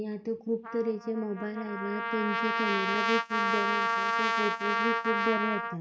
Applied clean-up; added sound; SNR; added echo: neural mask model RNNoise.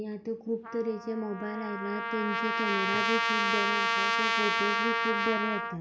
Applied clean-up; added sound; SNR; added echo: none; Trumpet; -3 dB; none.